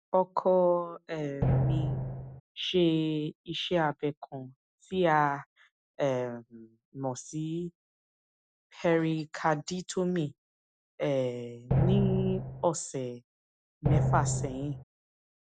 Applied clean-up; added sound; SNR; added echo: none; Drum; -3 dB; none.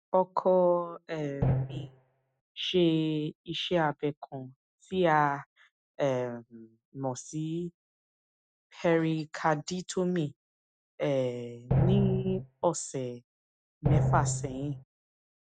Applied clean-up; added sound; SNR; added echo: neural mask model RNNoise.